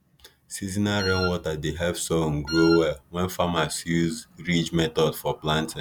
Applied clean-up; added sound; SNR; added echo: none; Wind instrument, woodwind instrument; 7 dB; none.